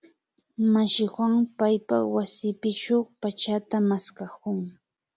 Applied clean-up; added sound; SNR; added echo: none; none; none; none.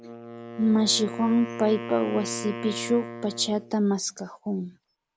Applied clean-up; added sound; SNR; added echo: none; Wind instrument, woodwind instrument; 11 dB; none.